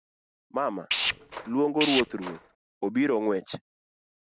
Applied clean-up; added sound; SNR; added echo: none; Tools; 2 dB; none.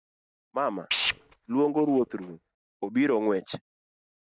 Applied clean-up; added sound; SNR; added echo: neural mask model DeepFilterNet 3.